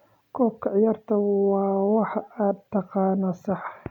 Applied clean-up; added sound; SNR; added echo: none; none; none; none.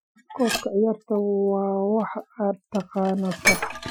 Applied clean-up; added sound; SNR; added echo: classical method Wiener filter.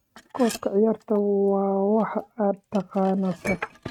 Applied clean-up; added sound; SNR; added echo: neural mask model RNNoise.